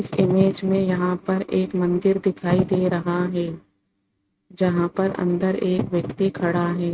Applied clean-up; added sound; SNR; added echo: neural mask model RNNoise.